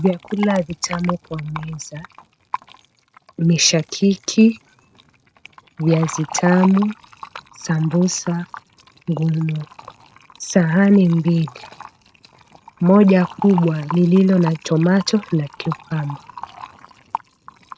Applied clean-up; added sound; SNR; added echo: neural mask model RNNoise.